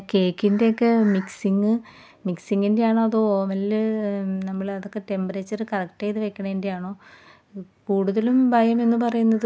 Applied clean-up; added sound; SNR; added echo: none; none; none; none.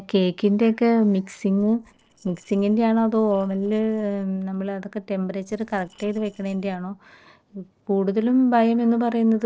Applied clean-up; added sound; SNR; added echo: neural separator model SepFormer DNS4.